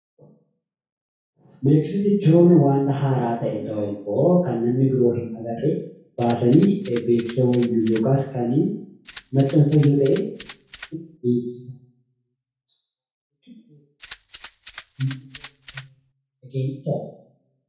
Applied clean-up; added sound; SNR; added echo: none; Rattle (instrument); 14 dB; reverberation time 0.6 s.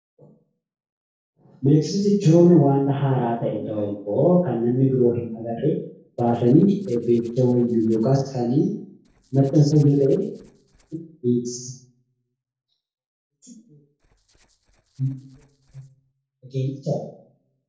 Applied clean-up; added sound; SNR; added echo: neural separator model SepFormer DNS4.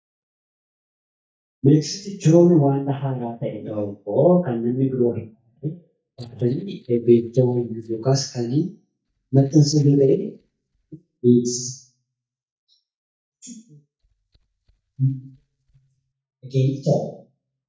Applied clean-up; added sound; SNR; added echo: neural mask model DeepFilterNet 3.